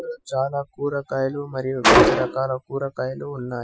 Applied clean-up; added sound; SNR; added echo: classical method Wiener filter.